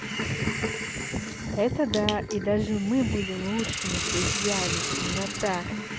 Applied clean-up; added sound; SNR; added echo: none; Hiss; 3 dB; none.